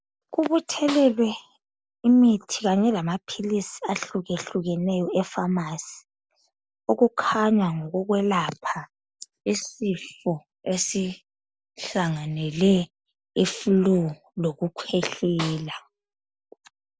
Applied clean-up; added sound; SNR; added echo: none; Snare drum; 13 dB; none.